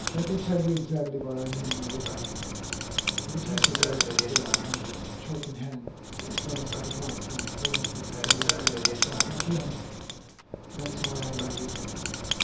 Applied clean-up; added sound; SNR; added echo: none; Writing; -4 dB; reverberation time 0.5 s.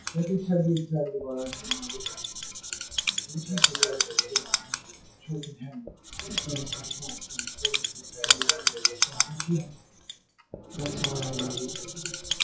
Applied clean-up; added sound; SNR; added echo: classical method WPE with log-MMSE.